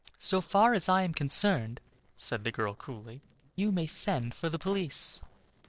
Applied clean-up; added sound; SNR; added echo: neural separator model SepFormer DNS4.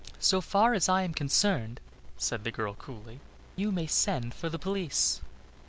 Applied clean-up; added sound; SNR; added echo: none; none; none; none.